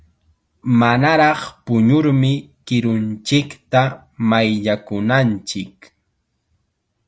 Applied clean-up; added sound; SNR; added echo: none; none; none; none.